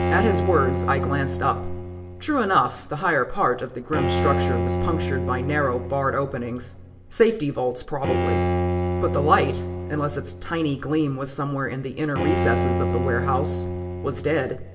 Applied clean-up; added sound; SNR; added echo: none; Bowed string instrument; 2 dB; reverberation time 2.2 s.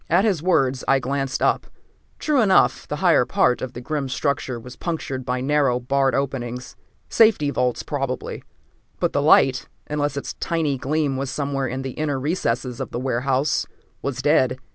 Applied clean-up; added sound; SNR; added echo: none; none; none; none.